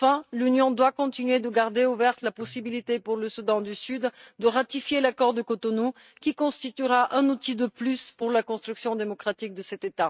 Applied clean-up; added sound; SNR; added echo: neural mask model RNNoise.